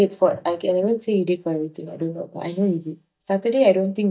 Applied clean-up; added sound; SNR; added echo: neural mask model DeepFilterNet 3.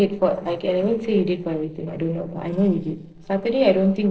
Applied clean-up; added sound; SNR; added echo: neural separator model SepFormer DNS4.